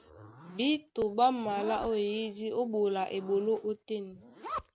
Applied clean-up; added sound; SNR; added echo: none; Zipper (clothing); 15 dB; none.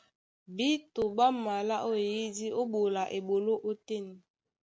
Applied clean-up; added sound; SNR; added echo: none; none; none; none.